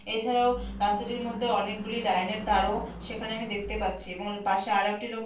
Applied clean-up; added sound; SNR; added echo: none; Car passing by / Engine / Truck; 14 dB; reverberation time 0.3 s.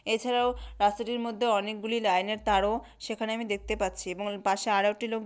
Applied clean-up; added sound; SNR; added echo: none; none; none; none.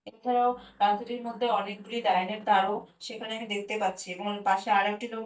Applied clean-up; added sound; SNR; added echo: neural mask model DeepFilterNet 3.